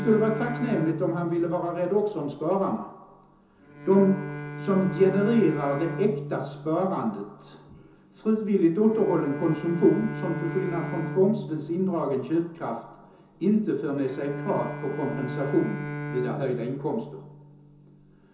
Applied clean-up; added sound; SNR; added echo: none; Bowed string instrument; 10 dB; reverberation time 0.6 s.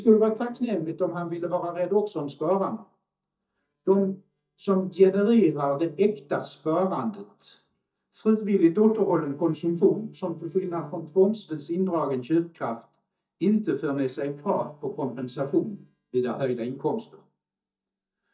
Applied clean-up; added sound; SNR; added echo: neural mask model DeepFilterNet 3.